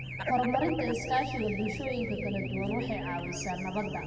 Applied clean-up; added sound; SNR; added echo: none; Race car, auto racing / Alarm; 4 dB; reverberation time 2.0 s.